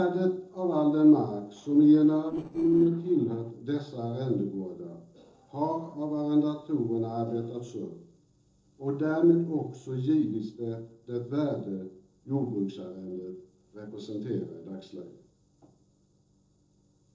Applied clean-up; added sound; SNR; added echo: neural separator model SepFormer DNS4.